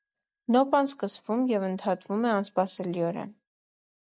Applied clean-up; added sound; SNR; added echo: neural mask model DeepFilterNet 3.